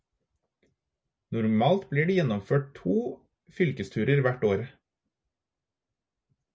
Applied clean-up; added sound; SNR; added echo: none; none; none; none.